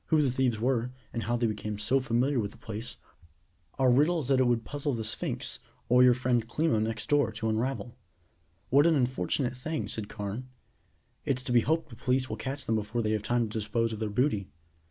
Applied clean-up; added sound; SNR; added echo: none; none; none; none.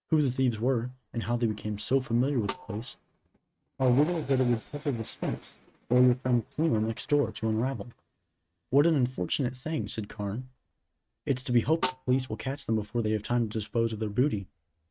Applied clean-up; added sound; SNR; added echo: neural mask model RNNoise.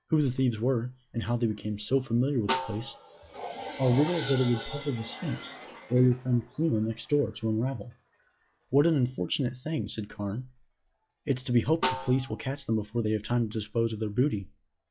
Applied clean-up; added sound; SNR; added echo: classical method log-MMSE.